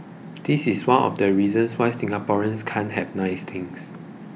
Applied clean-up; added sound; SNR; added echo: none; none; none; none.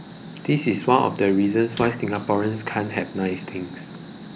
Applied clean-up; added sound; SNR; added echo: none; Fire; 19 dB; none.